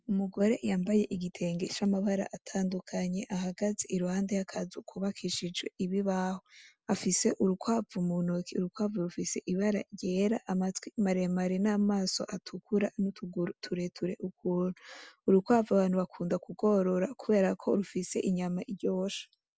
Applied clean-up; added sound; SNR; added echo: none; none; none; none.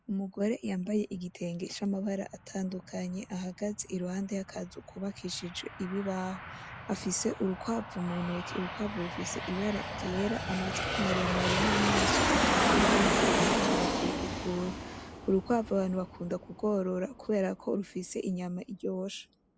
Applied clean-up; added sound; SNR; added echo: none; Aircraft; 0 dB; none.